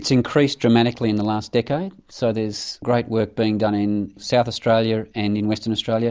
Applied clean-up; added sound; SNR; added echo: none; none; none; none.